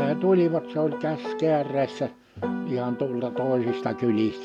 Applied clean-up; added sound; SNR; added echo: none; Piano; 8 dB; none.